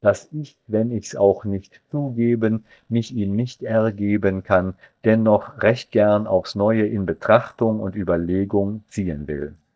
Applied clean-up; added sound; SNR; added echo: neural mask model DeepFilterNet 3.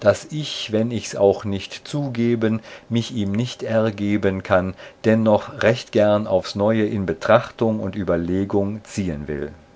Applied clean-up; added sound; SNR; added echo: none; none; none; none.